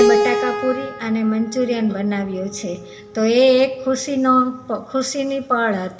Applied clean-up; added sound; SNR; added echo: none; Keyboard (musical); 6 dB; reverberation time 1.3 s.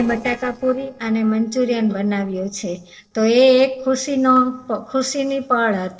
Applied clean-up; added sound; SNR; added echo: neural separator model SepFormer DNS4.